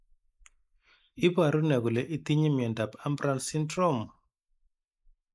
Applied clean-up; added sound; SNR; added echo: neural mask model Resemble Enhance denoiser.